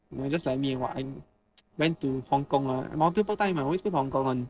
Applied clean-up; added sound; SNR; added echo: neural separator model SepFormer DNS4.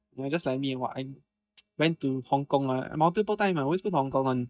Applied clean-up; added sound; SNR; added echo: neural mask model DeepFilterNet 3.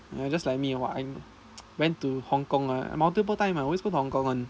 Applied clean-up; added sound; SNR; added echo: none; none; none; none.